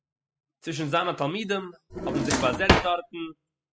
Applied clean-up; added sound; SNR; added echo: classical method spectral subtraction.